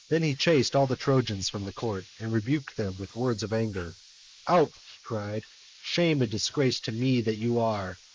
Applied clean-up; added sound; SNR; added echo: neural mask model Resemble Enhance denoiser.